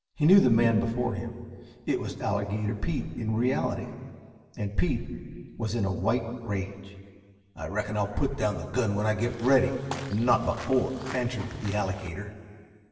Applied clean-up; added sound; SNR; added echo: none; Walk, footsteps / Bird vocalization, bird call, bird song; 12 dB; reverberation time 1.9 s.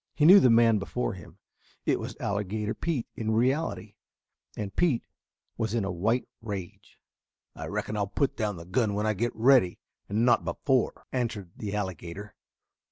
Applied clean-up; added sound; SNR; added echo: none; none; none; none.